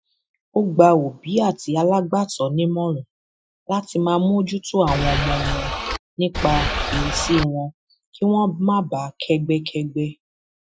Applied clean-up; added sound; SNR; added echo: classical method Wiener filter.